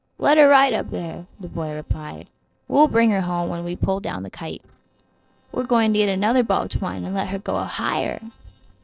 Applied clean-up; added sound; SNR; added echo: neural separator model SepFormer DNS4.